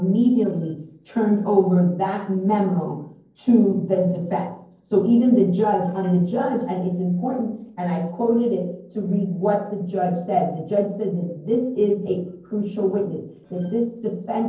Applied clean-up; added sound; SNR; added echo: neural separator model SepFormer DNS4.